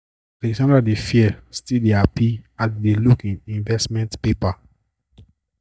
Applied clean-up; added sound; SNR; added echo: neural mask model DeepFilterNet 3.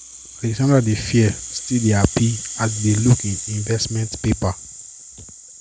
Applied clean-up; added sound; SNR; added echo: none; Rattle (instrument); 11 dB; none.